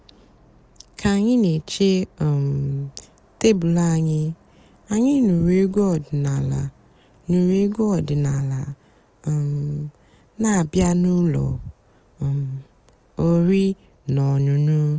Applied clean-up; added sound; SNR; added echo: none; none; none; none.